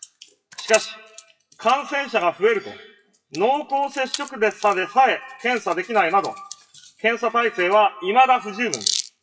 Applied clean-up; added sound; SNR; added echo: classical method WPE with log-MMSE.